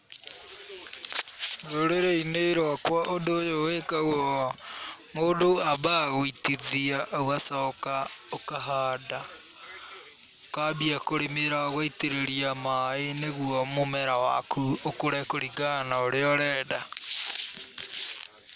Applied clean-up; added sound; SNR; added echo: none; none; none; none.